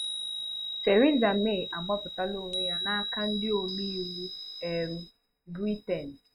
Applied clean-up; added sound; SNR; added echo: neural mask model RNNoise.